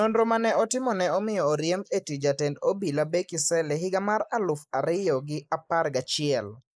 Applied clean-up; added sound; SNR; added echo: neural mask model Resemble Enhance denoiser.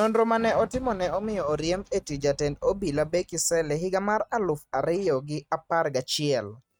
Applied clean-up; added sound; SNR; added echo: neural mask model RNNoise.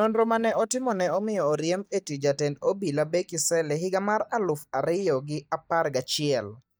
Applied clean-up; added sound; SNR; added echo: neural mask model DeepFilterNet 3.